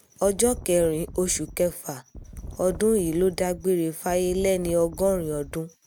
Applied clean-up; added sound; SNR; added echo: none; Wind; 15 dB; none.